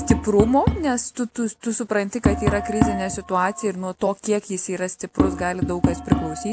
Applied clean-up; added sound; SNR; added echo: none; Tap; 2 dB; none.